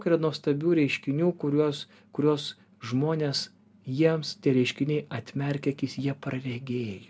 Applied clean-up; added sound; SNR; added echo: none; none; none; none.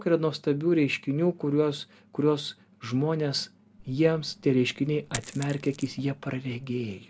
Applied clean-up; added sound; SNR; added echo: none; Coin (dropping); 18 dB; none.